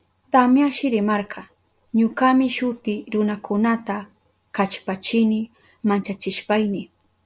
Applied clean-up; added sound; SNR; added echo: none; none; none; none.